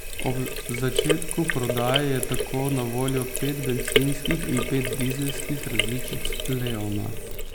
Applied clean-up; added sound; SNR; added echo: none; Sink (filling or washing); 0 dB; none.